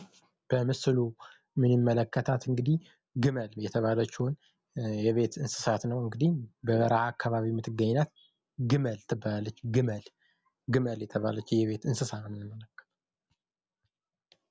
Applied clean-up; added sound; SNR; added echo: none; none; none; none.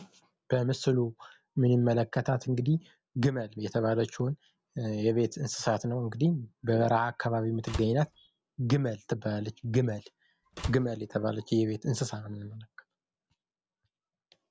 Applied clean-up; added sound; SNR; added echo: none; Slam; 11 dB; none.